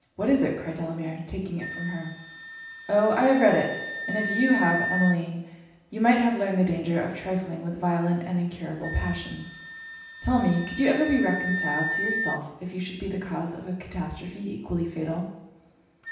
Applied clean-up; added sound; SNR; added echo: none; Wind instrument, woodwind instrument; 9 dB; reverberation time 0.9 s.